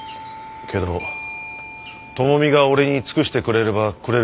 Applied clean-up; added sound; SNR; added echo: none; Doorbell; 16 dB; none.